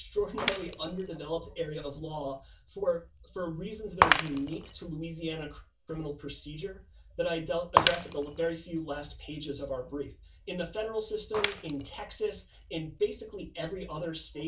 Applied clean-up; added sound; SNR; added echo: none; Shatter; 1 dB; reverberation time 0.2 s.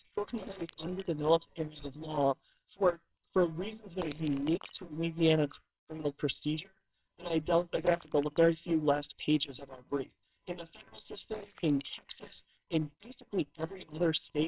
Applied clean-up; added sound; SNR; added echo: neural separator model SepFormer WHAMR!.